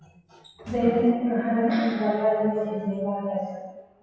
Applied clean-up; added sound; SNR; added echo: classical method WPE with log-MMSE.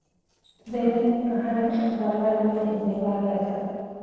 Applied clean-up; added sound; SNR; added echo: neural separator model SepFormer DNS4.